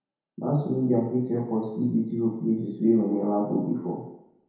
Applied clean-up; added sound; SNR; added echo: none; none; none; reverberation time 0.9 s.